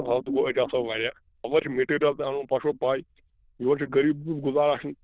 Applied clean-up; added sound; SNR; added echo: neural diffusion model UNIVERSE++.